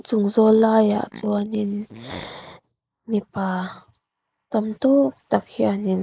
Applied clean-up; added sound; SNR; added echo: neural mask model Resemble Enhance denoiser.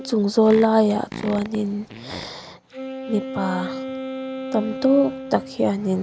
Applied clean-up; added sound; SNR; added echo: none; Fart + Wind instrument, woodwind instrument; 11 dB; none.